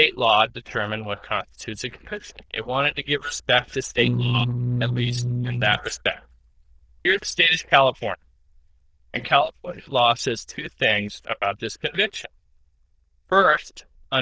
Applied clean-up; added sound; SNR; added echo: neural diffusion model UNIVERSE++.